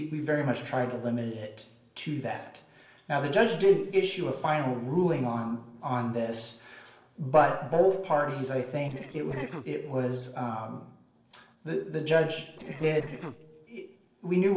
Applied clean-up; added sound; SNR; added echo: neural separator model SepFormer DNS4.